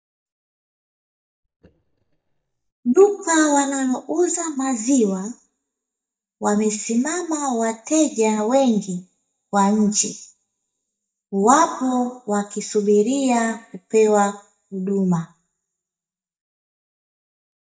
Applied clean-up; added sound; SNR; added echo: neural mask model DeepFilterNet 3.